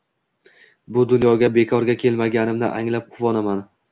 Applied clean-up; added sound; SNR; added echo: none; none; none; none.